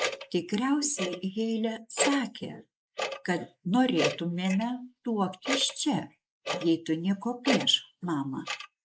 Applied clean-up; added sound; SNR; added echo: neural mask model Resemble Enhance denoiser.